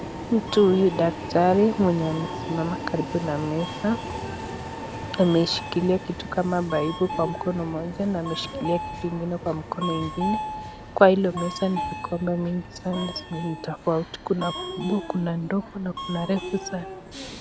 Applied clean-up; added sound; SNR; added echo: none; Subway, metro, underground; 9 dB; none.